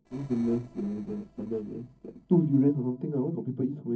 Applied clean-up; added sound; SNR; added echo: neural separator model SepFormer DNS4.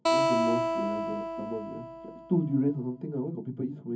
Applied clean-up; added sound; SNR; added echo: none; Acoustic guitar; -1 dB; reverberation time 0.3 s.